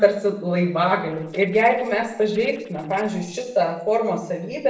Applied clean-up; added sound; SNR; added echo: neural separator model SepFormer DNS4.